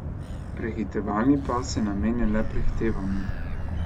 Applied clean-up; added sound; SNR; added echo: none; Motor vehicle (road); 0 dB; none.